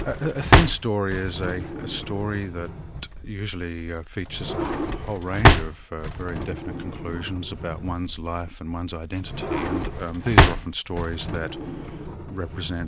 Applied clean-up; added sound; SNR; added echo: none; Drawer open or close; -4 dB; none.